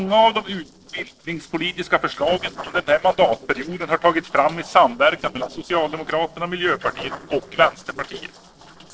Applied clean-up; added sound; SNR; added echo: neural separator model SepFormer DNS4.